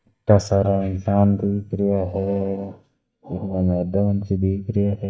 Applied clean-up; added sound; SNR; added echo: neural mask model DeepFilterNet 3.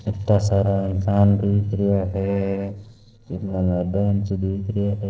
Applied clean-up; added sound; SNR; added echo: neural separator model SepFormer DNS4.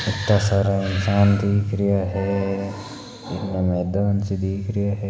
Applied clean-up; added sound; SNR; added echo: none; none; none; none.